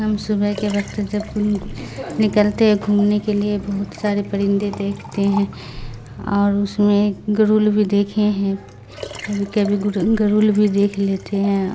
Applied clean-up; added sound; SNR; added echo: none; Liquid; 19 dB; none.